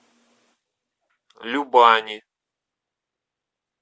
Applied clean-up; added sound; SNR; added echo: none; none; none; none.